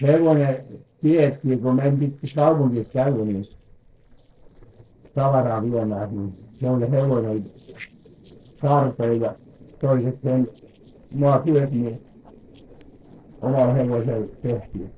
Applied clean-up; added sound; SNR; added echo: neural separator model SepFormer DNS4.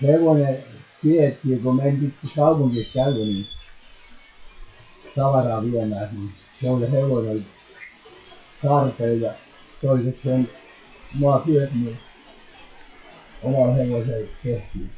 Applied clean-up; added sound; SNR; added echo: classical method WPE with log-MMSE.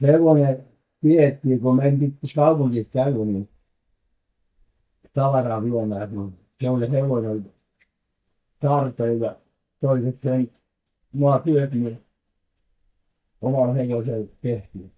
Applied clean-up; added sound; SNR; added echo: neural mask model DeepFilterNet 3.